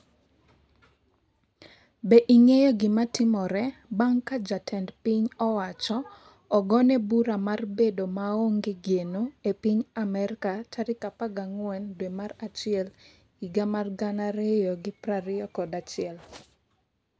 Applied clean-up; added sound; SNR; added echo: none; none; none; none.